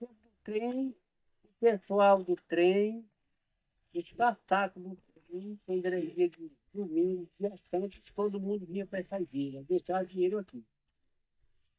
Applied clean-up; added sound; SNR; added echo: neural mask model DeepFilterNet 3.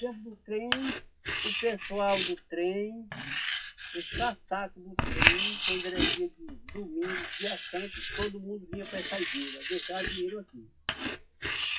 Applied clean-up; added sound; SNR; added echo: classical method WPE with log-MMSE.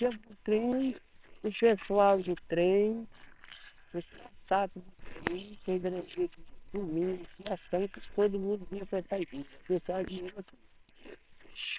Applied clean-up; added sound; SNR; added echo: neural separator model SepFormer WHAMR!.